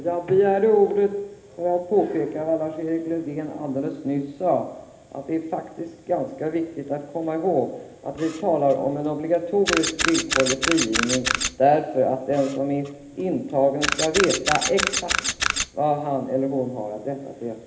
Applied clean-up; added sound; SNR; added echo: none; Camera; 3 dB; reverberation time 1.1 s.